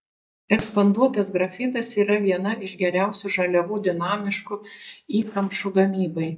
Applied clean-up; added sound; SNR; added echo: neural mask model DeepFilterNet 3.